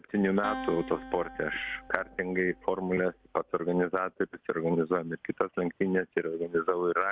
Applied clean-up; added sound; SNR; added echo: none; Acoustic guitar; 14 dB; none.